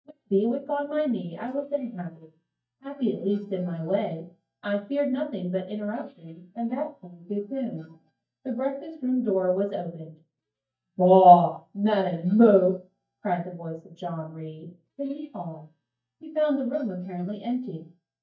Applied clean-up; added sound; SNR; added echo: neural mask model DeepFilterNet 3.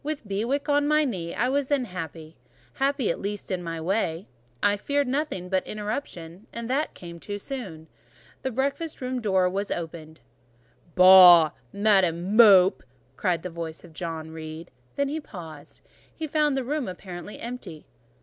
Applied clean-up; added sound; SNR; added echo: none; none; none; none.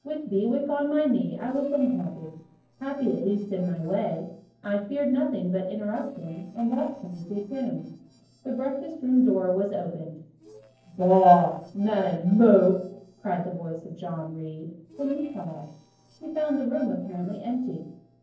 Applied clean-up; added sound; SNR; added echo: neural separator model SepFormer DNS4.